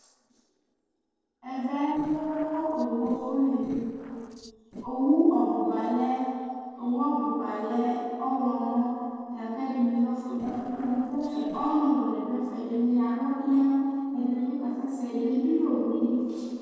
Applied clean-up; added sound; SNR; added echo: neural separator model SepFormer DNS4.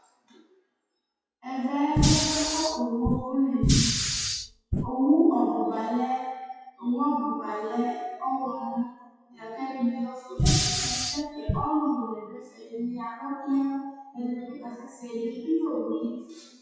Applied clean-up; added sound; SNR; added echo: classical method WPE with log-MMSE.